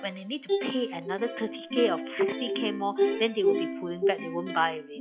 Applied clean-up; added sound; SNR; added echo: classical method log-MMSE.